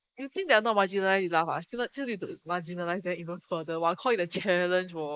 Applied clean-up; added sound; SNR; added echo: neural mask model Resemble Enhance denoiser.